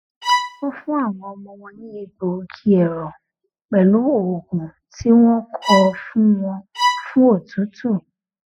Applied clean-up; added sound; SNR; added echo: classical method spectral subtraction.